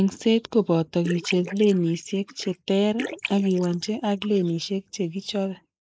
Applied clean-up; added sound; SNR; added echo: neural mask model Resemble Enhance denoiser.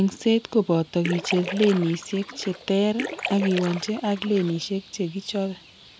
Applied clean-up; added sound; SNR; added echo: none; Splash, splatter; 11 dB; none.